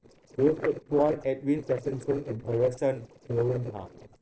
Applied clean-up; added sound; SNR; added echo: neural separator model SepFormer DNS4.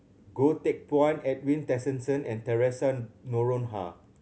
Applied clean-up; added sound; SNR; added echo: none; none; none; none.